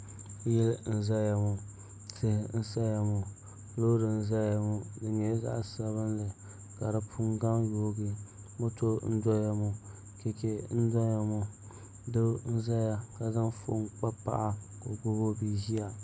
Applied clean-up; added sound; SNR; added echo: none; none; none; none.